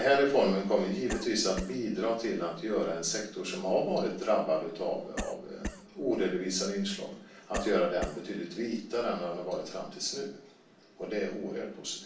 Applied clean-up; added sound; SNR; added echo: none; Cough; 10 dB; reverberation time 0.3 s.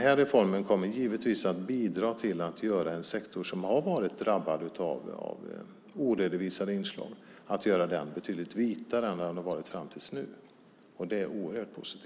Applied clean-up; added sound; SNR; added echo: none; none; none; none.